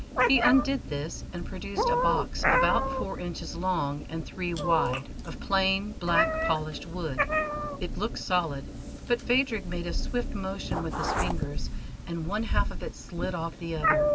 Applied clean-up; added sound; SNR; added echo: none; Meow; -1 dB; none.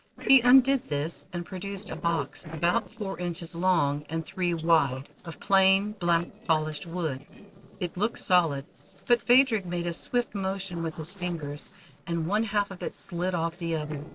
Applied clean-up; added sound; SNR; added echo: neural separator model SepFormer DNS4.